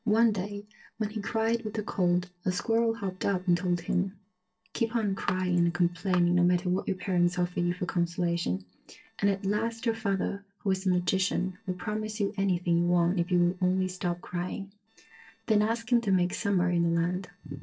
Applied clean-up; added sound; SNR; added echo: neural separator model SepFormer DNS4.